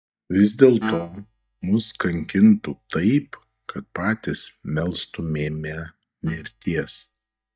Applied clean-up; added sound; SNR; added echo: neural mask model DeepFilterNet 3.